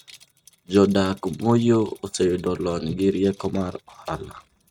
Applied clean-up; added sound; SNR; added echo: neural mask model RNNoise.